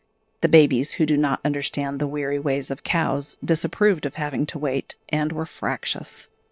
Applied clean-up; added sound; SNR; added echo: neural separator model SepFormer DNS4.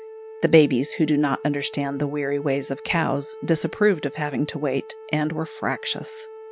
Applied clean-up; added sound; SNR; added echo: none; Wind instrument, woodwind instrument; 16 dB; none.